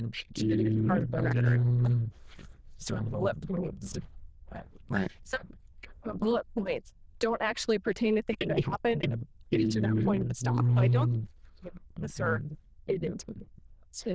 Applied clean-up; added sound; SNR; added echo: neural diffusion model UNIVERSE++.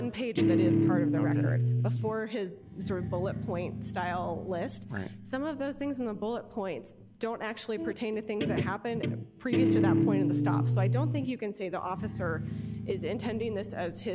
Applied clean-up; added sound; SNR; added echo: none; Guitar; -4 dB; none.